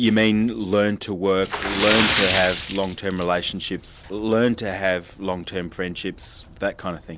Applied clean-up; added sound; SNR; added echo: none; Splash, splatter; 7 dB; none.